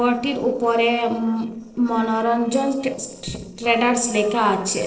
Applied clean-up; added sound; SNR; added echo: neural separator model SepFormer DNS4.